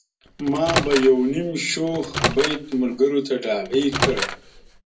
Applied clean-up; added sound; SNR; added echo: none; Microwave oven; 5 dB; reverberation time 0.2 s.